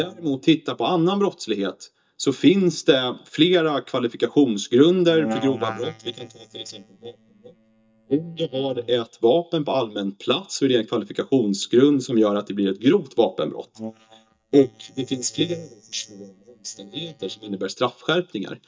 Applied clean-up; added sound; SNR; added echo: neural mask model DeepFilterNet 3.